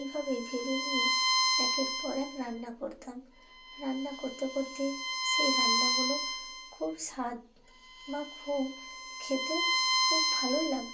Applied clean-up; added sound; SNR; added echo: none; Bowed string instrument; -4 dB; reverberation time 0.3 s.